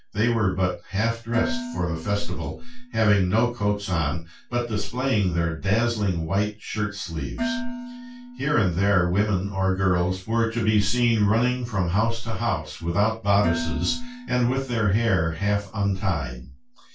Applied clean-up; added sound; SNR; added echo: none; Dishes, pots, and pans; 14 dB; reverberation time 0.2 s.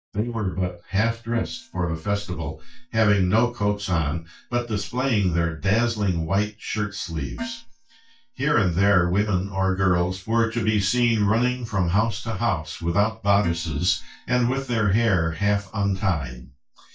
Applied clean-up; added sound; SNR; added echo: neural mask model DeepFilterNet 3.